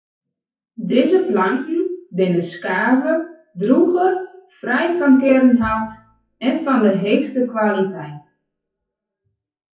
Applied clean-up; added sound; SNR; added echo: classical method WPE with log-MMSE.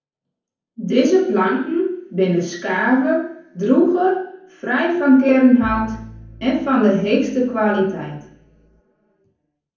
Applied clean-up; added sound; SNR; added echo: none; Bowed string instrument; 20 dB; reverberation time 0.7 s.